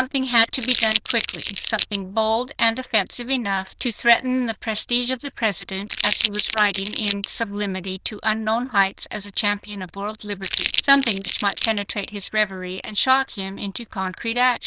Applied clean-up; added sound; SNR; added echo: neural diffusion model UNIVERSE++.